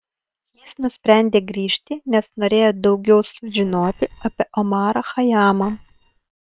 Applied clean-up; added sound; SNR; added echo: neural separator model SepFormer WHAM!.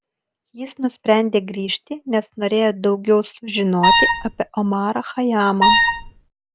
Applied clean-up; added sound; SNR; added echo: none; Wind instrument, woodwind instrument; -4 dB; none.